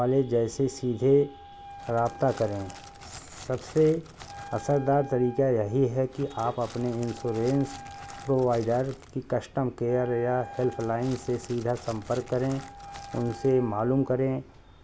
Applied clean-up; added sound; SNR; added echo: none; Wind instrument, woodwind instrument + Crackle; 17 dB; none.